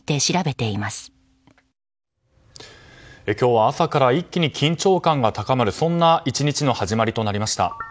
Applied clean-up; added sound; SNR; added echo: none; none; none; none.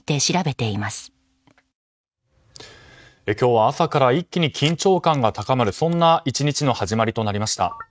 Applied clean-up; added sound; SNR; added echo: neural mask model RNNoise.